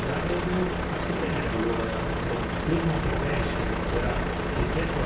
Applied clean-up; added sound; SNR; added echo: none; Truck; -3 dB; reverberation time 0.5 s.